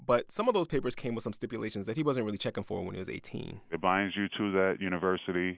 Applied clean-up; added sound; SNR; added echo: none; none; none; none.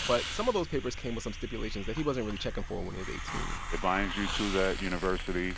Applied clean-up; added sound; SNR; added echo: none; Hiss; 3 dB; none.